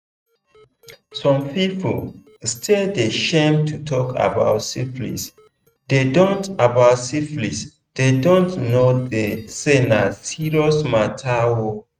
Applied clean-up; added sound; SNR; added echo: neural mask model RNNoise.